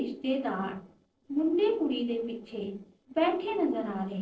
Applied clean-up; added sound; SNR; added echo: neural separator model SepFormer DNS4.